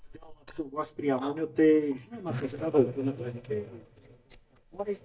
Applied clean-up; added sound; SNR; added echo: neural mask model DeepFilterNet 3.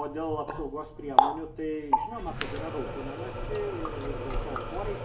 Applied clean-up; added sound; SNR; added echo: none; Water tap, faucet; -5 dB; reverberation time 1.1 s.